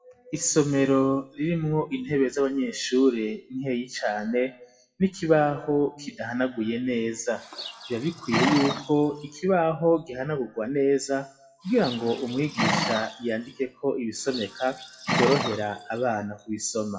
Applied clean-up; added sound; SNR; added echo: classical method WPE with log-MMSE.